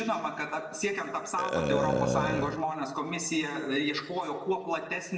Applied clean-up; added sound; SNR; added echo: none; Burping, eructation; 1 dB; reverberation time 1.2 s.